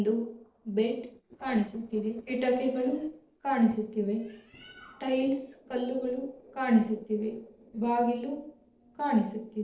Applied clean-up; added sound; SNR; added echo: neural separator model SepFormer DNS4.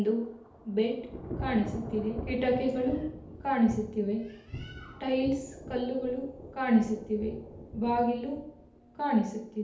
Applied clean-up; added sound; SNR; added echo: none; Thunder / Rain; 12 dB; reverberation time 2.2 s.